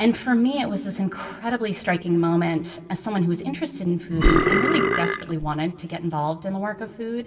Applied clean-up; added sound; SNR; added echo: none; Burping, eructation; -3 dB; reverberation time 1.9 s.